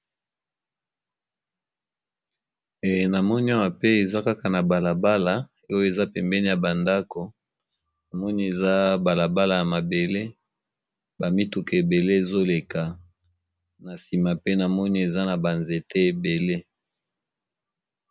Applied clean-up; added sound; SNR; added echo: none; none; none; none.